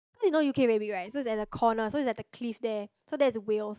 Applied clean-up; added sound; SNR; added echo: neural mask model DeepFilterNet 3.